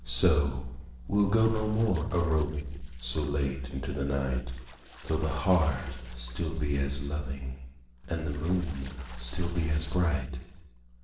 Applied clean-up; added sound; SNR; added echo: neural separator model SepFormer DNS4.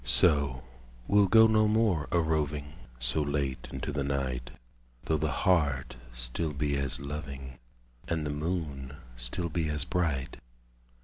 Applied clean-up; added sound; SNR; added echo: none; none; none; none.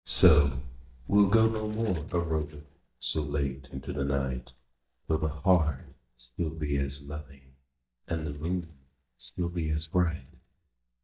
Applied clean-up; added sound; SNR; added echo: neural mask model DeepFilterNet 3.